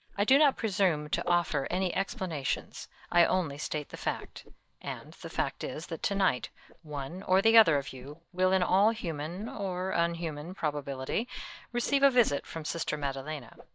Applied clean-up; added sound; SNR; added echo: neural mask model DeepFilterNet 3.